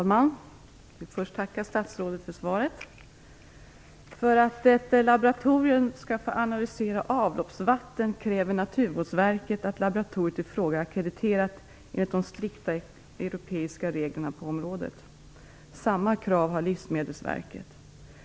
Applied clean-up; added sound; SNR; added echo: none; none; none; none.